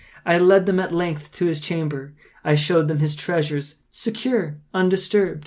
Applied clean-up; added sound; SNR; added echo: none; none; none; none.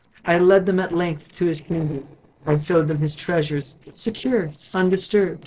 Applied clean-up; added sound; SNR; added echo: neural separator model SepFormer DNS4.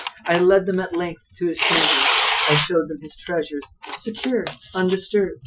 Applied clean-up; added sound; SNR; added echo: classical method Wiener filter.